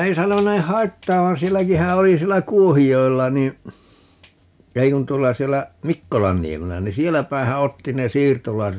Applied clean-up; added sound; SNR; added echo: none; none; none; none.